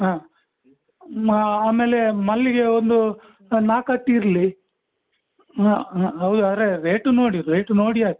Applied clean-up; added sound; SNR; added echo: none; none; none; none.